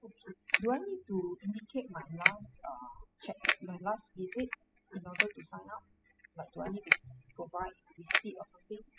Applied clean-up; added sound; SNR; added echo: classical method spectral subtraction.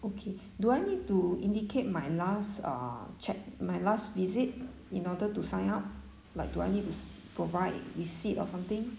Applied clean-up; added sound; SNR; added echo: none; none; none; none.